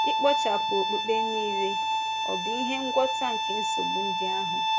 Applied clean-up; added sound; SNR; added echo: none; Bowed string instrument; -4 dB; none.